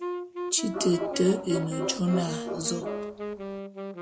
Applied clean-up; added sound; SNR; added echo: none; Wind instrument, woodwind instrument + Bark; 4 dB; none.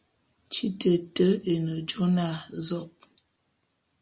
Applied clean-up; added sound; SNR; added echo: none; none; none; none.